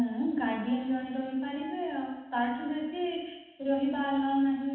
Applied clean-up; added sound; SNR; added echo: none; none; none; reverberation time 1.1 s.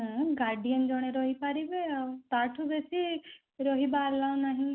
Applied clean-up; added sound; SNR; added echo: none; none; none; none.